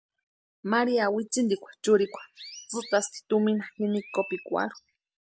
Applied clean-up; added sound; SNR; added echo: none; Chirp, tweet; 19 dB; none.